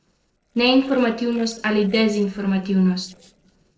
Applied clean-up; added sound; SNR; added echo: neural separator model SepFormer DNS4.